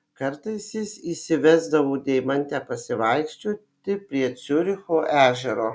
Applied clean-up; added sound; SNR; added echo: none; none; none; none.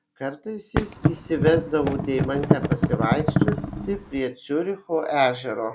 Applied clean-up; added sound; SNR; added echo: none; Thump, thud; -2 dB; none.